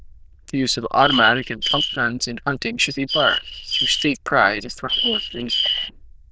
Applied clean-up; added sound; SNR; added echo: neural diffusion model UNIVERSE++.